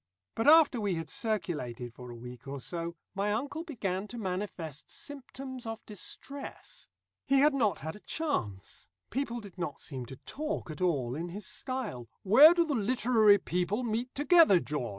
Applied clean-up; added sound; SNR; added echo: none; none; none; none.